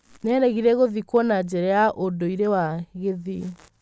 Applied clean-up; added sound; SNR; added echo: none; none; none; none.